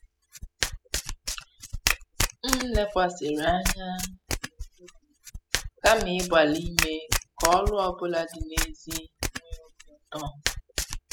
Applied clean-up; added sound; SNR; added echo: classical method spectral subtraction.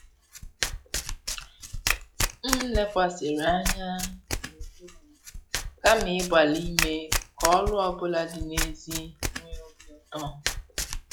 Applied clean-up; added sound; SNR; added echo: classical method log-MMSE.